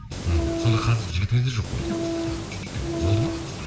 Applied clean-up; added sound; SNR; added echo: none; Train; 4 dB; reverberation time 2.2 s.